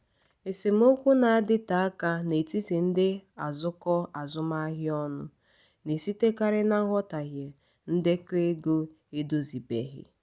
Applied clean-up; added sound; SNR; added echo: none; none; none; none.